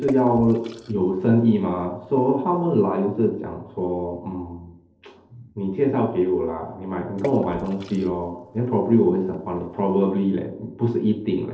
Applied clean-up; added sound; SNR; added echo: neural separator model SepFormer DNS4.